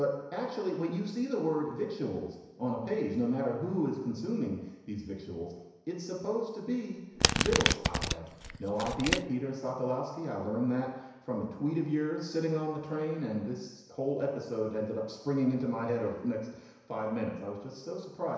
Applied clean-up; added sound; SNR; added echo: none; Domestic sounds, home sounds; -2 dB; reverberation time 1.0 s.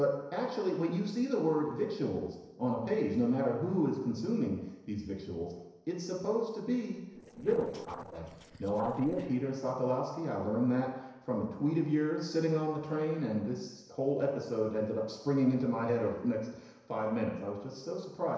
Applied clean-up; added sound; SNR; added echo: neural separator model SepFormer DNS4.